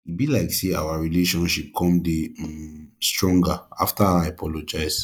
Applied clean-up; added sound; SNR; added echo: neural mask model DeepFilterNet 3.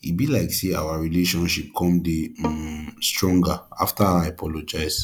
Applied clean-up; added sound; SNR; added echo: none; Bowed string instrument; 11 dB; none.